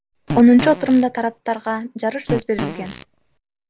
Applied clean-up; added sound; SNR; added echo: none; Fart; 10 dB; none.